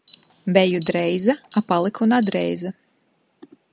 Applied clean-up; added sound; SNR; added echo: none; Alarm; 17 dB; none.